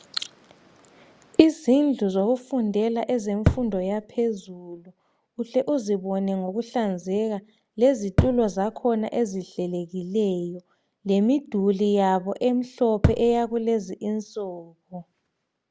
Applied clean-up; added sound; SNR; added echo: none; Thump, thud; 0 dB; none.